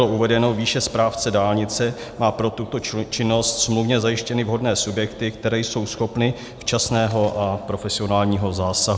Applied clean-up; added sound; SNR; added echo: none; none; none; none.